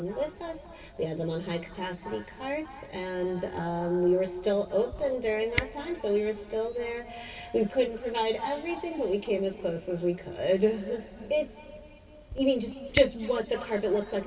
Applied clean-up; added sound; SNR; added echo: none; Camera; 15 dB; reverberation time 2.9 s.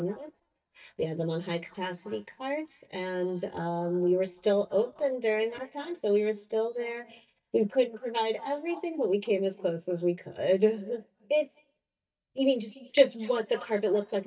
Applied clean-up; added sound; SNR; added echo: neural mask model DeepFilterNet 3.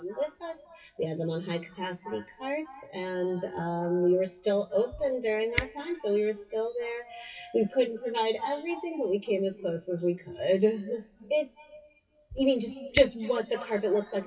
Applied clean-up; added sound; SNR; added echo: classical method WPE with log-MMSE.